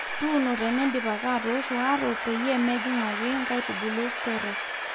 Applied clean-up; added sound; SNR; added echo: none; Train; 4 dB; none.